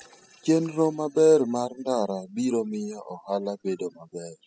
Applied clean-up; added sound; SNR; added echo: classical method spectral subtraction.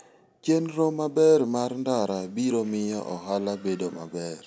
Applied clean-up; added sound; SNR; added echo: none; none; none; none.